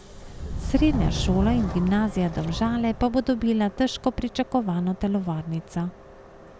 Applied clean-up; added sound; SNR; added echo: none; Subway, metro, underground; 7 dB; none.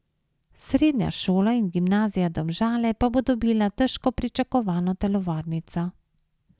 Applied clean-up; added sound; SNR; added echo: none; none; none; none.